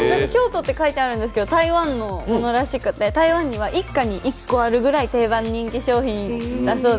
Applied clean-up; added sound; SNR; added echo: none; none; none; none.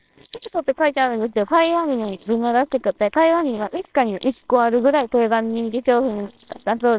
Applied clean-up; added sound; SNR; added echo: neural separator model SepFormer WHAMR!.